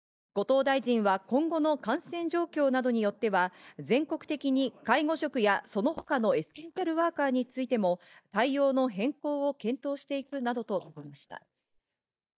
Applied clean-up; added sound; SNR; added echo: neural mask model DeepFilterNet 3.